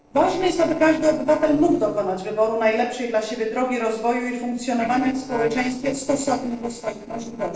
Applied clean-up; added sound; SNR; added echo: neural separator model SepFormer DNS4.